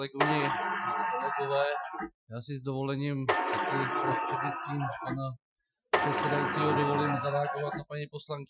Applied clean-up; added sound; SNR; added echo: classical method Wiener filter.